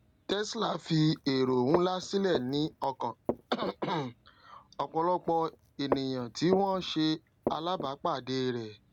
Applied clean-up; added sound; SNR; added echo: none; Walk, footsteps; 10 dB; none.